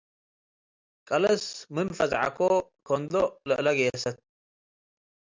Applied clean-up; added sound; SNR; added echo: none; none; none; none.